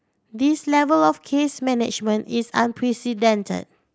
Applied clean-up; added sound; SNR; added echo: none; none; none; none.